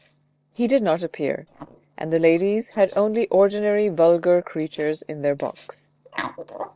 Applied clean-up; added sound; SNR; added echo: neural separator model SepFormer DNS4.